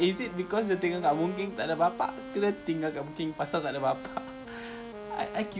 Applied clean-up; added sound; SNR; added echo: none; Wind instrument, woodwind instrument; 12 dB; none.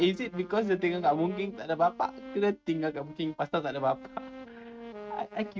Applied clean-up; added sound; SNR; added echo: neural mask model RNNoise.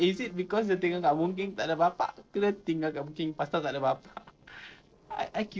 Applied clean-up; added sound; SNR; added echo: neural separator model SepFormer DNS4.